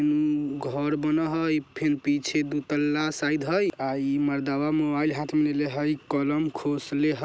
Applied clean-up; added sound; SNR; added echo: none; none; none; none.